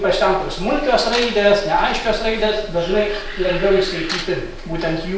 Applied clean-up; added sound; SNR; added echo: none; Animal; 15 dB; none.